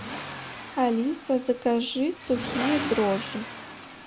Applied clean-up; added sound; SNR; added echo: none; Accelerating, revving, vroom; 9 dB; none.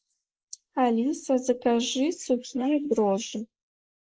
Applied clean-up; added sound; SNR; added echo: neural mask model Resemble Enhance denoiser.